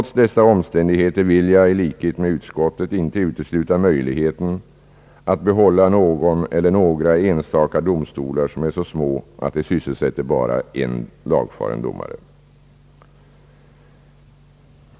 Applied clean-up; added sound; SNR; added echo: none; none; none; none.